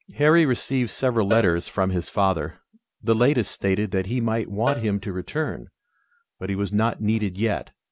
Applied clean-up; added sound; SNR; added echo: none; Cowbell; 15 dB; none.